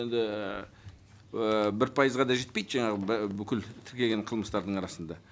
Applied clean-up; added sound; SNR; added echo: none; none; none; none.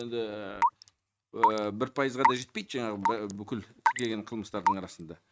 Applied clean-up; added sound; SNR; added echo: neural mask model RNNoise.